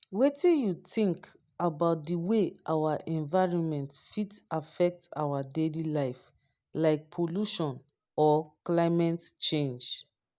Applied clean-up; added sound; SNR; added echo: none; none; none; none.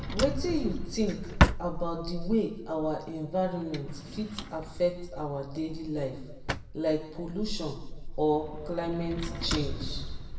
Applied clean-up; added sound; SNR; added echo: none; Drawer open or close; 1 dB; reverberation time 0.9 s.